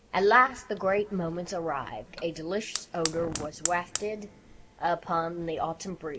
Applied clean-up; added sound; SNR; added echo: none; Fire; 12 dB; reverberation time 1.6 s.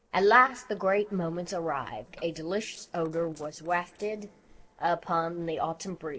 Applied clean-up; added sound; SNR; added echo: neural separator model SepFormer DNS4.